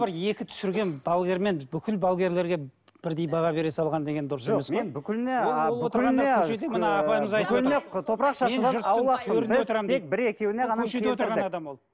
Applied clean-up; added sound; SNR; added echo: none; none; none; none.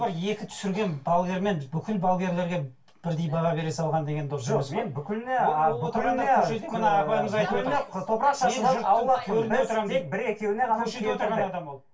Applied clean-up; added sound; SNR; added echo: none; none; none; reverberation time 0.2 s.